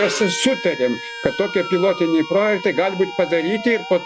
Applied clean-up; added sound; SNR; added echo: none; Bowed string instrument + Motor vehicle (road) / Siren; 11 dB; none.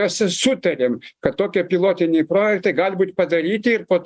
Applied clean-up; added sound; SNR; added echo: none; none; none; none.